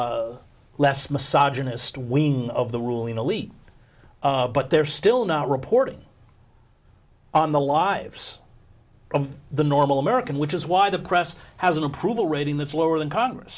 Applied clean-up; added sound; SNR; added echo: none; none; none; none.